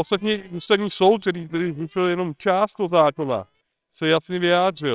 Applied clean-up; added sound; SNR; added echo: neural separator model SepFormer WHAMR!.